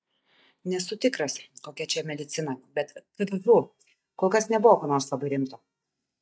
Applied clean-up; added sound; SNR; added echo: neural mask model DeepFilterNet 3.